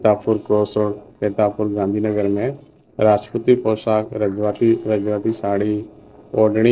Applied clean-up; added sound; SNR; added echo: neural separator model SepFormer DNS4.